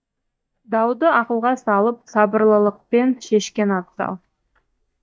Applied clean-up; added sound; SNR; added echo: neural mask model DeepFilterNet 3.